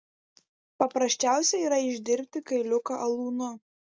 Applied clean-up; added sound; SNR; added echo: none; none; none; none.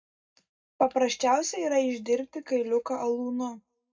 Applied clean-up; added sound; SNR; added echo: none; none; none; reverberation time 0.3 s.